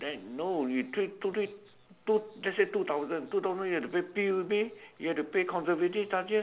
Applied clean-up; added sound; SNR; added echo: none; none; none; none.